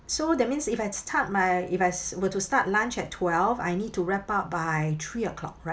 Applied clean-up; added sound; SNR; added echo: none; none; none; none.